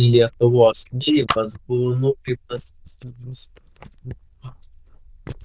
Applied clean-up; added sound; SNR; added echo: neural diffusion model UNIVERSE++.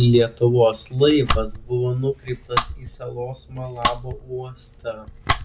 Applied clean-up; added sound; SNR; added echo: none; Domestic sounds, home sounds; 7 dB; none.